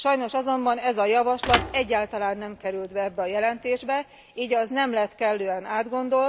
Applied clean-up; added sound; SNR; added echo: none; Thump, thud; 7 dB; none.